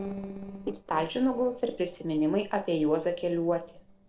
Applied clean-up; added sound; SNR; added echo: neural separator model SepFormer DNS4.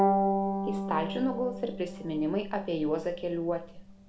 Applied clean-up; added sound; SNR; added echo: none; Bowed string instrument; 0 dB; reverberation time 0.4 s.